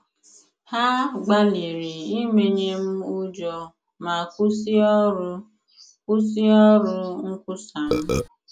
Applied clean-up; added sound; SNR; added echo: none; Burping, eructation; 2 dB; none.